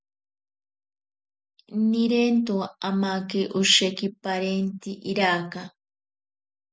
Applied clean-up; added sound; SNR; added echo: none; none; none; none.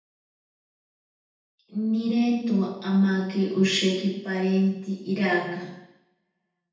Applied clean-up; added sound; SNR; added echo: none; none; none; reverberation time 0.8 s.